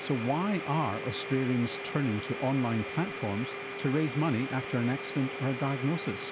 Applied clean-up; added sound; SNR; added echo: none; Domestic sounds, home sounds; 7 dB; none.